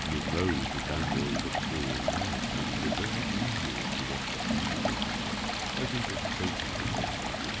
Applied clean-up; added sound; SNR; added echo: none; Stream; -5 dB; none.